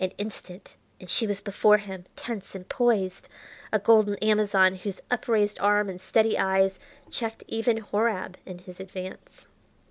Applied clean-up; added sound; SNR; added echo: none; none; none; none.